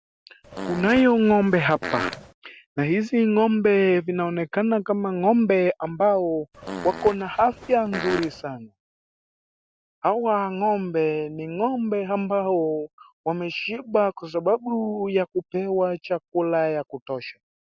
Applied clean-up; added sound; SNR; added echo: none; Fart; 10 dB; none.